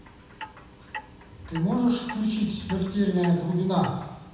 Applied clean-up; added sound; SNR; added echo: none; Clock; 15 dB; reverberation time 1.0 s.